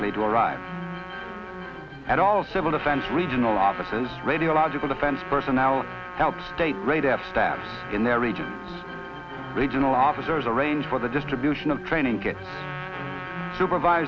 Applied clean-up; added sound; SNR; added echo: none; Trumpet; 13 dB; none.